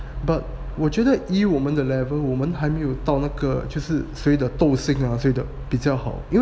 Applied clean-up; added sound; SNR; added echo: none; none; none; none.